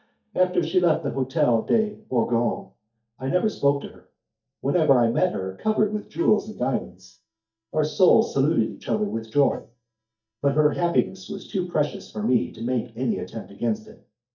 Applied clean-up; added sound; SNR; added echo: neural mask model DeepFilterNet 3.